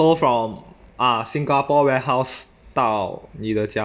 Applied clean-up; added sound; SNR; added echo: none; none; none; none.